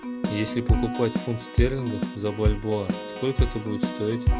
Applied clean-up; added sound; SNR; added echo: none; Keyboard (musical); -2 dB; none.